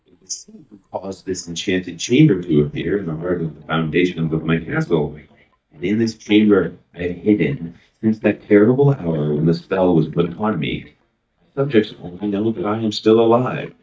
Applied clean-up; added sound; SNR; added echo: neural mask model DeepFilterNet 3.